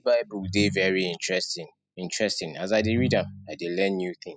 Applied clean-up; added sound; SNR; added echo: classical method spectral subtraction.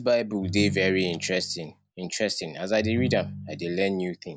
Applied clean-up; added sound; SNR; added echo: none; Ringtone; 8 dB; none.